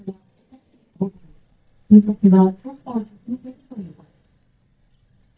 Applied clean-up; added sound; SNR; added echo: neural mask model DeepFilterNet 3.